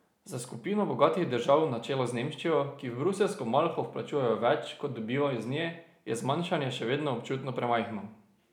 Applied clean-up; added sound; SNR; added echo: none; none; none; none.